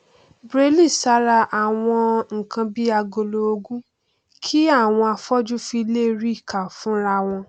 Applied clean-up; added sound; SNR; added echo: none; none; none; none.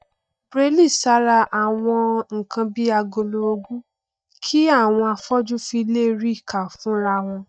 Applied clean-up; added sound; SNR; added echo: neural mask model DeepFilterNet 3.